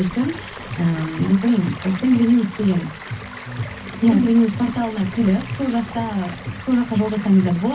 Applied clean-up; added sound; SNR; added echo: none; Stream; 17 dB; reverberation time 0.3 s.